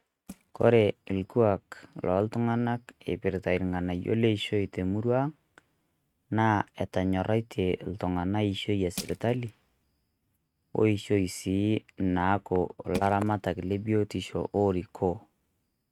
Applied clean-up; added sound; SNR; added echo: neural mask model RNNoise.